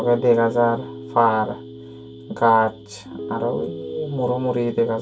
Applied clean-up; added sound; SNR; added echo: none; Piano; 13 dB; reverberation time 0.1 s.